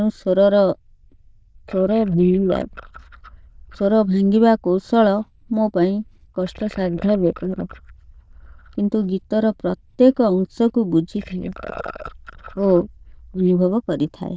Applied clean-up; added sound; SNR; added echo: neural diffusion model UNIVERSE++.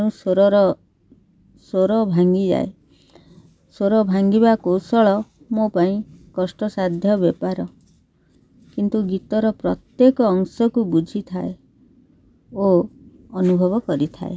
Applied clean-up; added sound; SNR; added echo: none; none; none; none.